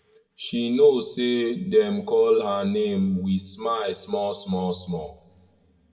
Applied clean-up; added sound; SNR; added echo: none; none; none; reverberation time 0.9 s.